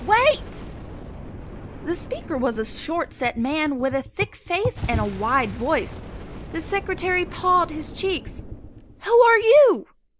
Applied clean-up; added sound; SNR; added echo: none; Boom; 15 dB; none.